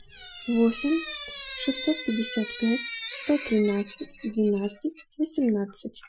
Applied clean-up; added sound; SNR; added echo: classical method Wiener filter.